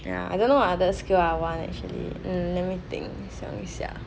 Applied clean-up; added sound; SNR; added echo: none; none; none; none.